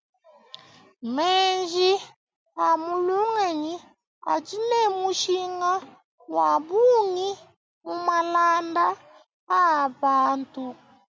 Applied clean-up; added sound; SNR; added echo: none; none; none; none.